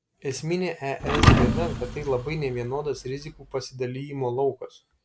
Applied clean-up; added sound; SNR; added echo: none; Thump, thud; -4 dB; none.